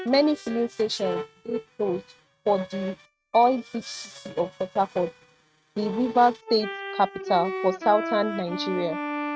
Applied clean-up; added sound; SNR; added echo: neural mask model RNNoise.